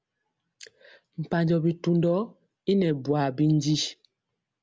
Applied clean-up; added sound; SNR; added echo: none; none; none; none.